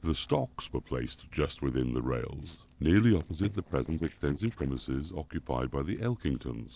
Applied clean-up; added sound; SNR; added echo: neural separator model SepFormer DNS4.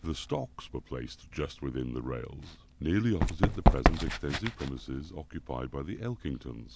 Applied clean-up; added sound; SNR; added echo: none; Run; -2 dB; none.